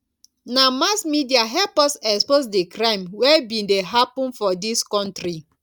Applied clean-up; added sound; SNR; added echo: none; none; none; none.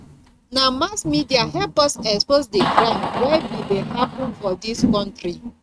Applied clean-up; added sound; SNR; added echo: neural mask model RNNoise.